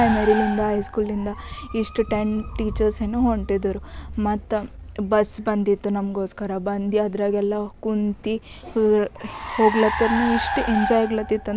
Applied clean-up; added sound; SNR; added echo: none; Car; 9 dB; none.